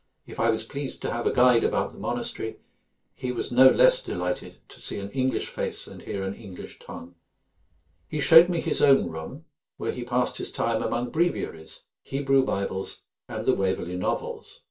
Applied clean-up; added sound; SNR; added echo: neural separator model SepFormer DNS4.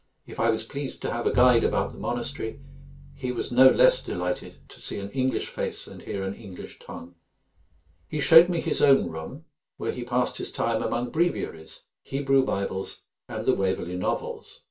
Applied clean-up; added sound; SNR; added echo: none; Bowed string instrument; 10 dB; reverberation time 0.2 s.